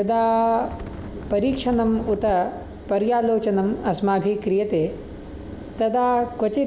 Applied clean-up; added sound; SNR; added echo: none; Wind; 14 dB; none.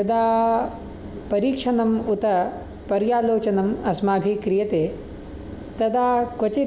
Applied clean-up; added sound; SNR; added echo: none; none; none; none.